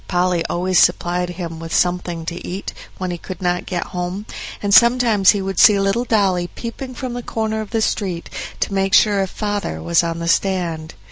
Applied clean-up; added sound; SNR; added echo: none; none; none; none.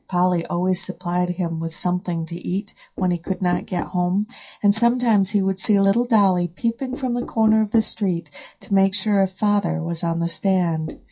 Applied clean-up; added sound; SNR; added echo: classical method WPE with log-MMSE.